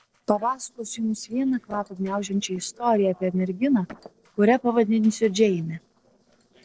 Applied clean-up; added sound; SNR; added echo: neural separator model SepFormer DNS4.